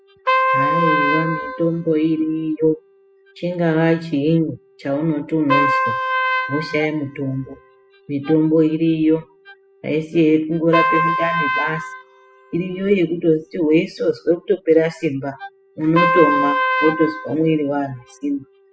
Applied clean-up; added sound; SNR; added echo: classical method spectral subtraction.